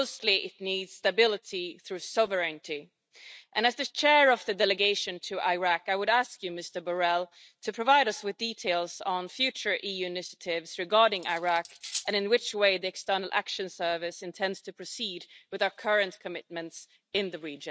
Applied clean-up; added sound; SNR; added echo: neural mask model RNNoise.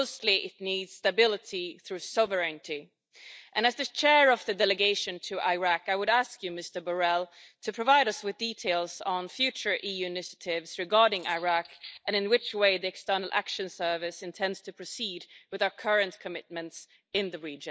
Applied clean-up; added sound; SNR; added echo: neural mask model DeepFilterNet 3.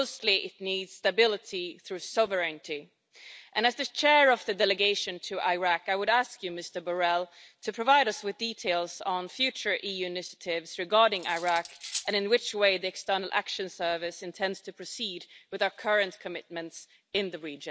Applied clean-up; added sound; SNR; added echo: none; Cutlery, silverware; 12 dB; none.